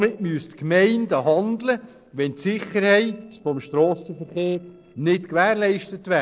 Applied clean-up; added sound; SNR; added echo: neural separator model SepFormer DNS4.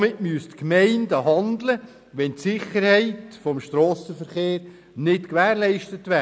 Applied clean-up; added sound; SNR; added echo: none; none; none; none.